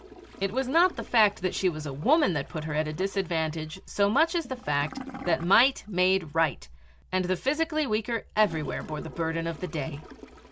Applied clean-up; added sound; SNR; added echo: none; Toilet flush / Gurgling; 19 dB; none.